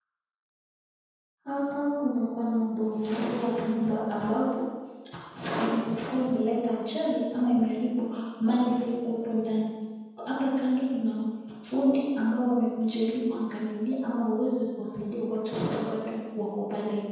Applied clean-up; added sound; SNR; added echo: none; none; none; reverberation time 1.2 s.